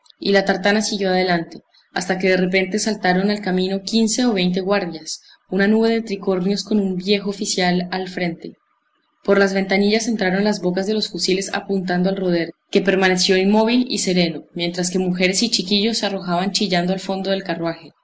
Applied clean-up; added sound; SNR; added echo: none; none; none; none.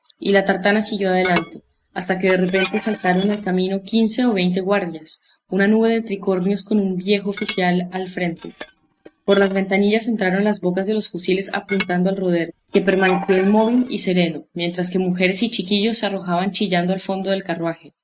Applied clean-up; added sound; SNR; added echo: neural mask model RNNoise.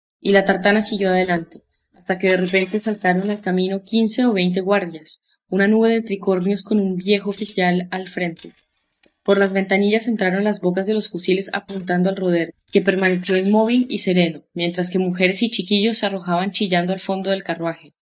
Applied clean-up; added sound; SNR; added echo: neural mask model DeepFilterNet 3.